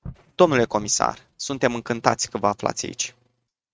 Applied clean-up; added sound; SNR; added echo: neural mask model RNNoise.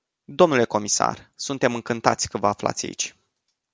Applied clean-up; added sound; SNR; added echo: none; none; none; none.